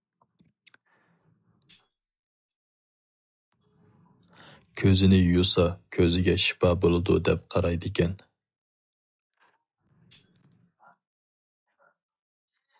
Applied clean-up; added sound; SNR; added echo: classical method log-MMSE.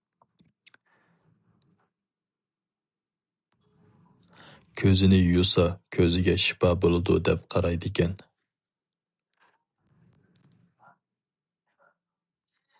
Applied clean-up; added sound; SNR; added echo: none; none; none; none.